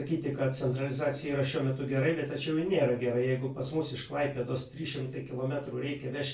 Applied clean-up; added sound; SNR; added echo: none; none; none; reverberation time 0.3 s.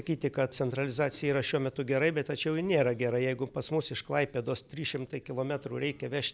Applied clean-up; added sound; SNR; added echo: none; none; none; none.